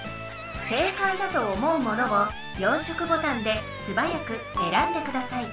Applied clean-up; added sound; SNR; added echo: none; none; none; none.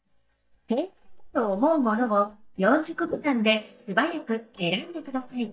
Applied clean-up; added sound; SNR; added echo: neural mask model DeepFilterNet 3.